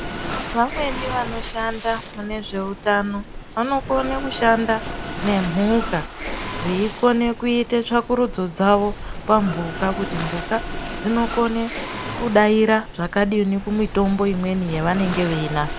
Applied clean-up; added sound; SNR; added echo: none; Mechanisms + Waves, surf; 8 dB; none.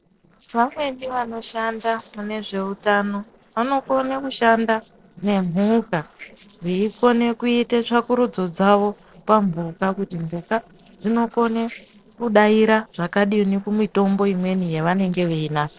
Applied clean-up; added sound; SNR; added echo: neural separator model SepFormer DNS4.